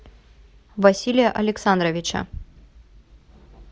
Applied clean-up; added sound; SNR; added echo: none; none; none; none.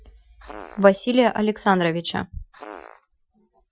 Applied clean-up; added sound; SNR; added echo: classical method Wiener filter.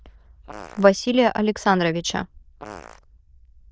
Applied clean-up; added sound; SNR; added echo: neural diffusion model UNIVERSE++.